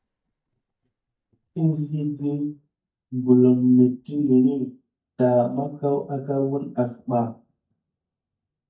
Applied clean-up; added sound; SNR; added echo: neural mask model DeepFilterNet 3.